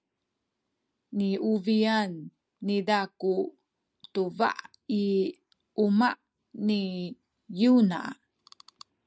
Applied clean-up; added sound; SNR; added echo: none; none; none; none.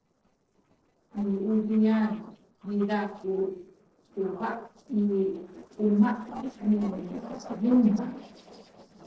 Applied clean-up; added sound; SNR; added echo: neural separator model SepFormer DNS4.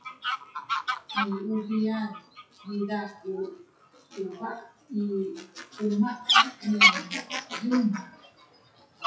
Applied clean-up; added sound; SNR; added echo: classical method WPE with log-MMSE.